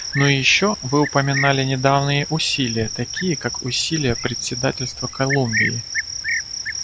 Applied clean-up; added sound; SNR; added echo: none; Cricket; 6 dB; none.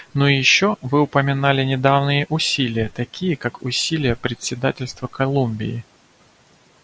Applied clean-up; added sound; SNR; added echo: none; none; none; none.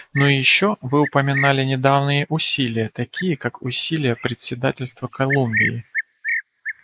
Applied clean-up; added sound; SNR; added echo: neural mask model Resemble Enhance denoiser.